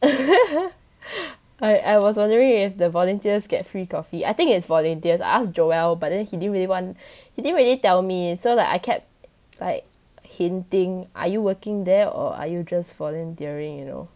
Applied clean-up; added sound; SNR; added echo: none; none; none; none.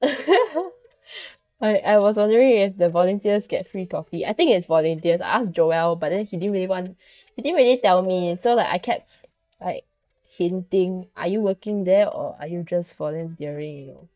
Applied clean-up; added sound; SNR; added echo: neural mask model DeepFilterNet 3.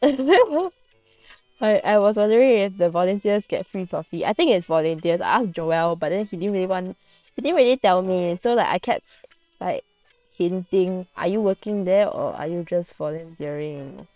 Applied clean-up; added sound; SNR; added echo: neural separator model SepFormer WHAM!.